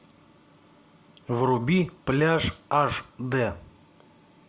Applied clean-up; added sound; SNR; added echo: none; none; none; none.